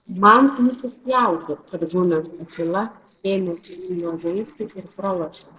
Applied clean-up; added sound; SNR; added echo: neural separator model SepFormer DNS4.